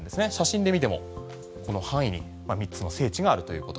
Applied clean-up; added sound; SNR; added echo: none; none; none; none.